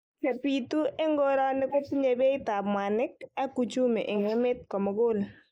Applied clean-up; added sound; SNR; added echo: neural mask model Resemble Enhance denoiser.